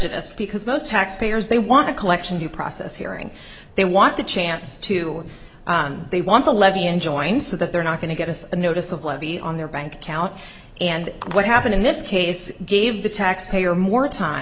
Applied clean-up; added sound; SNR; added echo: none; none; none; none.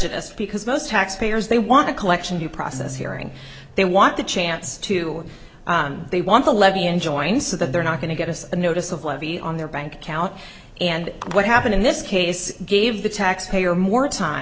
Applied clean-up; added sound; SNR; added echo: none; Acoustic guitar; 17 dB; none.